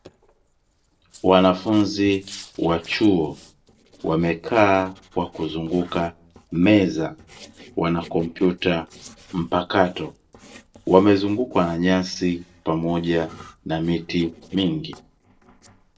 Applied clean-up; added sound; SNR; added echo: neural separator model SepFormer DNS4.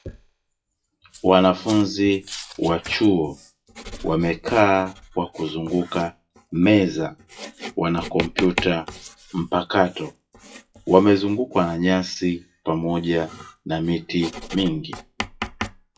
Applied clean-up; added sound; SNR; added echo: classical method WPE with log-MMSE.